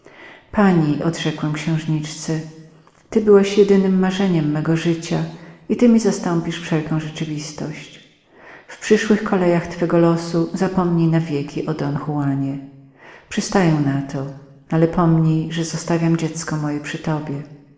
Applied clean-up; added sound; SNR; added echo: none; none; none; reverberation time 1.0 s.